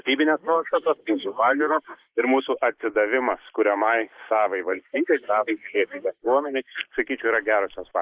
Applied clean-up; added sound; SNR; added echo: neural mask model Resemble Enhance denoiser.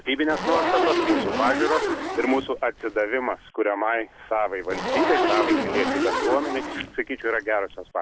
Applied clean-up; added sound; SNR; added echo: none; Zipper (clothing); 1 dB; none.